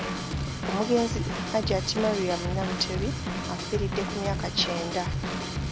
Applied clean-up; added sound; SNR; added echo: none; Drum / Drum kit; 1 dB; none.